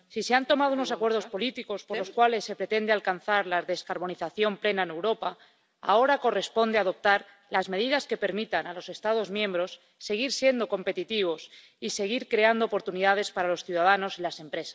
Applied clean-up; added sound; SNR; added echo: none; none; none; none.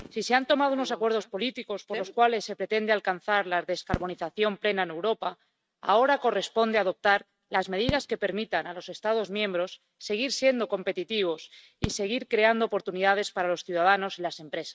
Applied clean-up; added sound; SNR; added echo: neural mask model RNNoise.